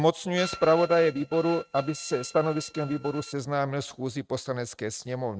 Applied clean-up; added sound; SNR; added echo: neural mask model RNNoise.